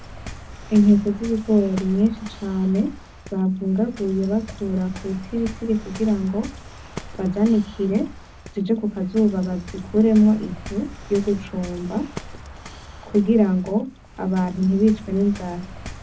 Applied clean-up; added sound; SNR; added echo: none; Waves, surf; 16 dB; reverberation time 0.4 s.